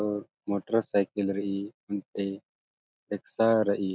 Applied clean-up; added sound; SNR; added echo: none; none; none; none.